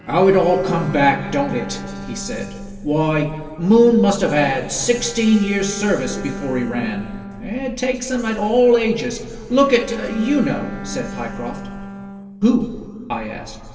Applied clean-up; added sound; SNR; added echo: none; Bowed string instrument; 14 dB; reverberation time 2.1 s.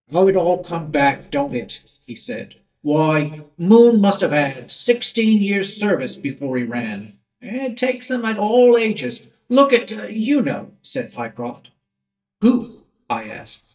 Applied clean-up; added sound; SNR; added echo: neural mask model DeepFilterNet 3.